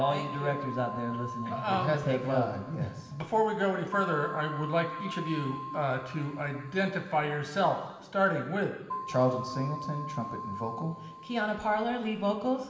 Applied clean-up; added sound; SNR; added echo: none; Keyboard (musical); 10 dB; reverberation time 1.4 s.